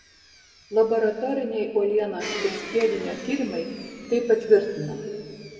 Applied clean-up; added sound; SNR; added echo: none; Domestic sounds, home sounds; 14 dB; reverberation time 2.3 s.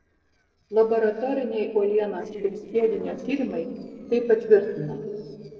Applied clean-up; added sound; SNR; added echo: neural separator model SepFormer DNS4.